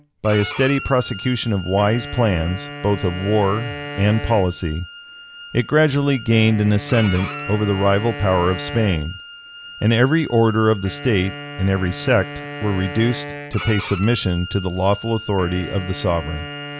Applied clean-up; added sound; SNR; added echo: none; Wind instrument, woodwind instrument + Bowed string instrument; 12 dB; none.